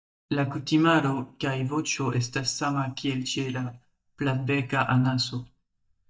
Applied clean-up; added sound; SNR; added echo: neural mask model DeepFilterNet 3.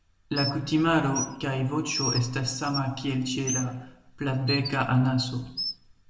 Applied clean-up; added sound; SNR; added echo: none; Bird; 10 dB; reverberation time 0.7 s.